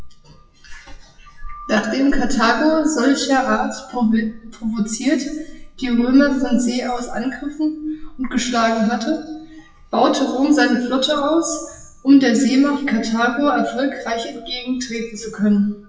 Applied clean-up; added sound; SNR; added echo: classical method WPE with log-MMSE.